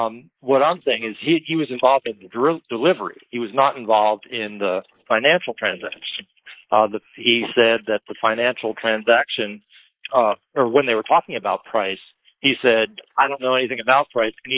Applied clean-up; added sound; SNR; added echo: neural mask model Resemble Enhance denoiser.